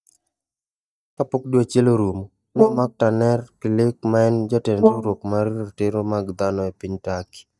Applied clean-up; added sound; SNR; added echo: neural mask model DeepFilterNet 3.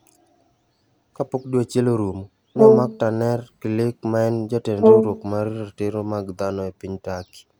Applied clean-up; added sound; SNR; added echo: none; Brass instrument; -4 dB; none.